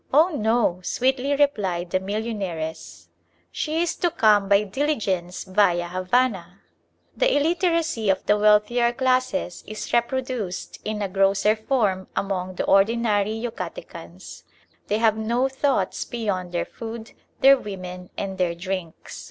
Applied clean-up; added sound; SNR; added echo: none; none; none; none.